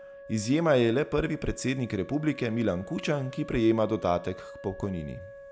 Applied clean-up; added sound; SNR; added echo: none; Wind instrument, woodwind instrument; 17 dB; none.